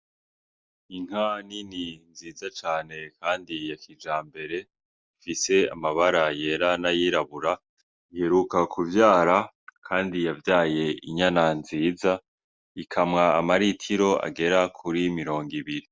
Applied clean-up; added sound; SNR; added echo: none; none; none; none.